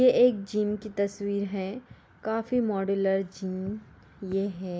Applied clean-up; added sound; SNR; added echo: none; none; none; none.